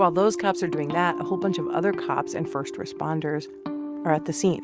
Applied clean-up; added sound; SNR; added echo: none; none; none; none.